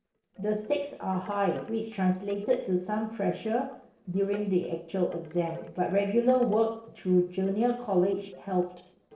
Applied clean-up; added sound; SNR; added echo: neural separator model SepFormer DNS4.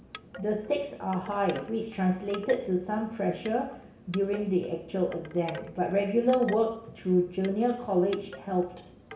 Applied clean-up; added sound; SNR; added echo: none; Wind chime / Wood; 18 dB; reverberation time 0.6 s.